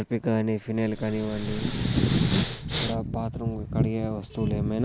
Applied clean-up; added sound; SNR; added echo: none; Respiratory sounds; 10 dB; none.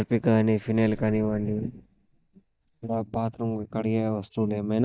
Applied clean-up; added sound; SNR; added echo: neural mask model DeepFilterNet 3.